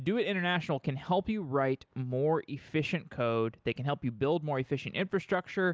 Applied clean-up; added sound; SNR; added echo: none; none; none; none.